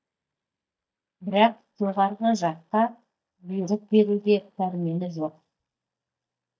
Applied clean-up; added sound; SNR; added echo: neural mask model DeepFilterNet 3.